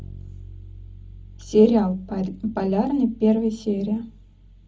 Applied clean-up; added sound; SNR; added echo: none; Bass guitar; 19 dB; reverberation time 0.4 s.